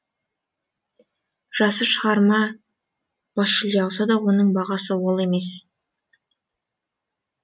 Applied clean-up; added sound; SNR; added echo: none; none; none; none.